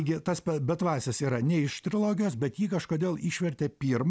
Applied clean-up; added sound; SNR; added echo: none; none; none; none.